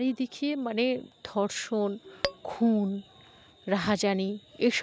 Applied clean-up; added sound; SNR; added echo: none; Tap / Glass; 4 dB; none.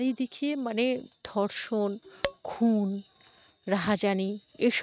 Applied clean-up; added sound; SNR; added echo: neural mask model RNNoise.